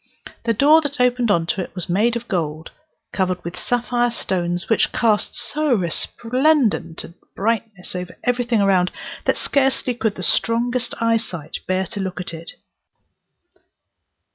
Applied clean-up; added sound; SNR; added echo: none; none; none; none.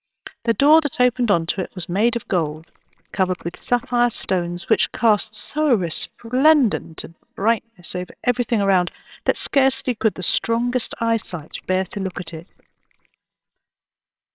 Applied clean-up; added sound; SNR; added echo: neural separator model SepFormer WHAMR!.